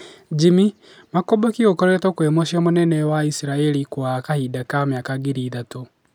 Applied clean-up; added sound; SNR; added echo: none; none; none; none.